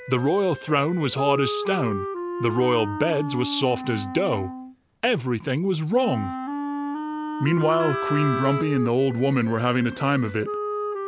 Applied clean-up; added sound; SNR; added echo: none; Wind instrument, woodwind instrument + Wind instrument, woodwind instrument; 7 dB; none.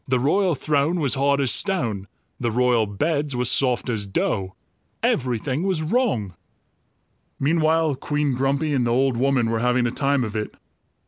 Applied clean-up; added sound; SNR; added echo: none; none; none; none.